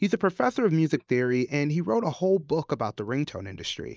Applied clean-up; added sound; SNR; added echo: neural mask model Resemble Enhance denoiser.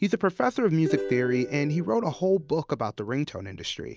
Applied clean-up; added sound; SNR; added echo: none; Plucked string instrument; 9 dB; none.